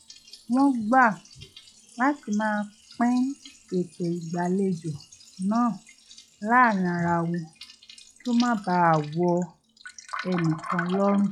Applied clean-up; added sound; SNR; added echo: classical method log-MMSE.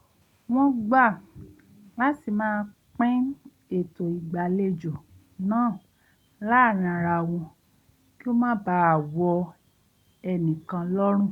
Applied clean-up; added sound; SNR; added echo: none; none; none; none.